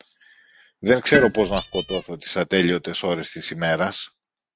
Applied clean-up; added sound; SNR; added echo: neural mask model RNNoise.